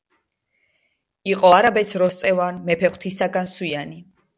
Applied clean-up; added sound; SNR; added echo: none; none; none; none.